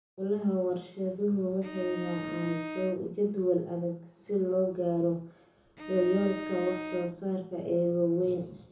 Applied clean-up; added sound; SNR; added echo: none; Bowed string instrument; 8 dB; reverberation time 0.6 s.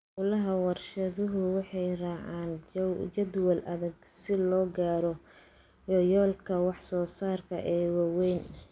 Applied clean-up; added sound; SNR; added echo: none; none; none; none.